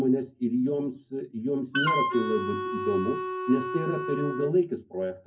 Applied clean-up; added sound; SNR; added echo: none; Wind instrument, woodwind instrument; 3 dB; reverberation time 0.3 s.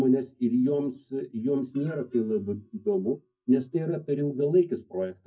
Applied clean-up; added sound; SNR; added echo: neural mask model DeepFilterNet 3.